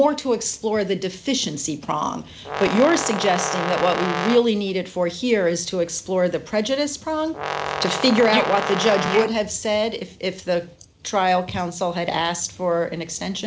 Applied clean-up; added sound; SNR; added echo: none; Brass instrument; 4 dB; none.